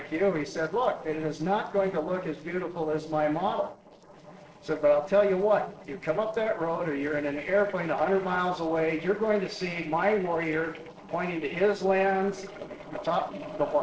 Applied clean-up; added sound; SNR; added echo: neural separator model SepFormer DNS4.